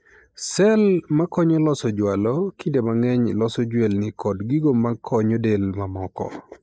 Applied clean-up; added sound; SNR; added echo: neural mask model Resemble Enhance denoiser.